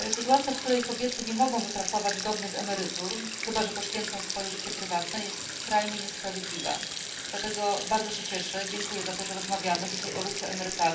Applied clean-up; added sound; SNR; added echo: none; Sink (filling or washing); 4 dB; reverberation time 0.3 s.